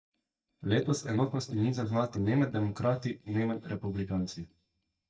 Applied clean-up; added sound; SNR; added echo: neural mask model DeepFilterNet 3.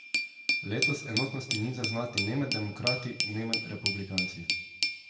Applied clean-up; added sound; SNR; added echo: none; Glass; -1 dB; reverberation time 0.7 s.